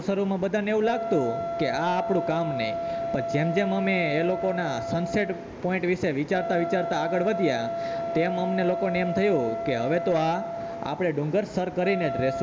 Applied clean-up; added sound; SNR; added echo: none; Wind instrument, woodwind instrument; 5 dB; none.